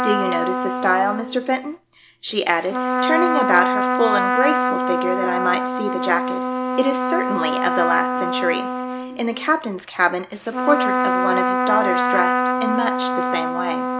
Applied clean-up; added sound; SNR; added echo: none; Trumpet; -1 dB; none.